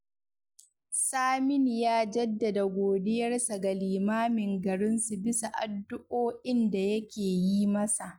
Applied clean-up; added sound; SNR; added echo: none; none; none; none.